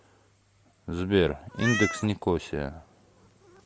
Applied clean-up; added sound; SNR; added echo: none; Meow; 7 dB; none.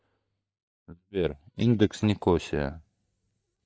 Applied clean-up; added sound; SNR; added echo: neural mask model DeepFilterNet 3.